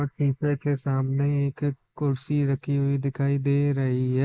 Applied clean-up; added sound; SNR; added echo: neural mask model Resemble Enhance denoiser.